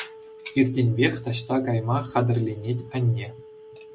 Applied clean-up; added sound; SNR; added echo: none; Wind instrument, woodwind instrument; 20 dB; none.